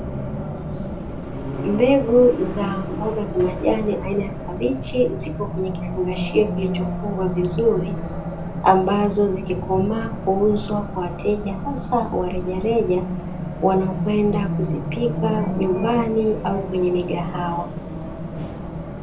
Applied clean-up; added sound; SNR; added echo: none; Race car, auto racing; 5 dB; reverberation time 0.3 s.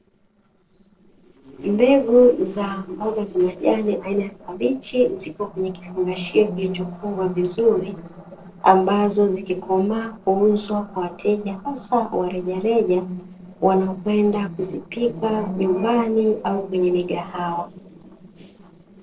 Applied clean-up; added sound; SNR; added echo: neural separator model SepFormer DNS4.